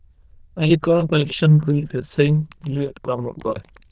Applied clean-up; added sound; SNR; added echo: neural diffusion model UNIVERSE++.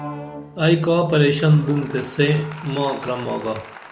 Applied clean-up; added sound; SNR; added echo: none; Applause; 17 dB; none.